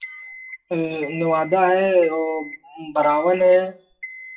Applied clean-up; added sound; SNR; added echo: classical method WPE with log-MMSE.